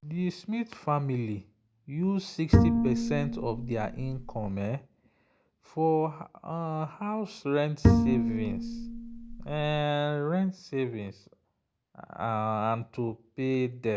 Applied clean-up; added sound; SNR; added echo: none; Bowed string instrument; -4 dB; none.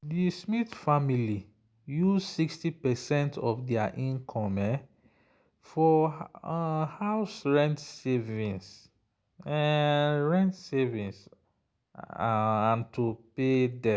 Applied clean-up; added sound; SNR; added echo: none; none; none; none.